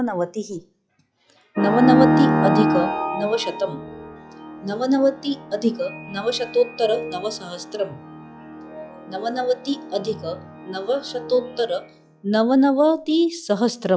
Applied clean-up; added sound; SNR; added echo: classical method log-MMSE.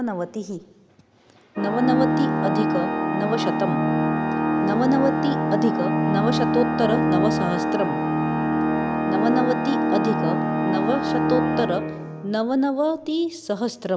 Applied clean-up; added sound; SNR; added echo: none; Organ; -2 dB; none.